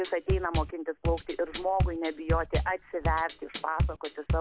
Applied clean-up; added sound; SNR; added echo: none; Bass drum / Drum kit; 0 dB; none.